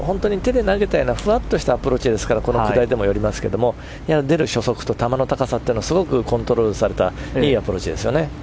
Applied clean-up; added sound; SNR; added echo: none; none; none; none.